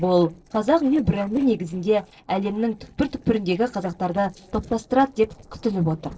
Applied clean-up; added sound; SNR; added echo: neural separator model SepFormer DNS4.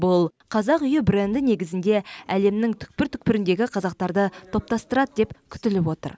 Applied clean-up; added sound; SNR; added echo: none; none; none; none.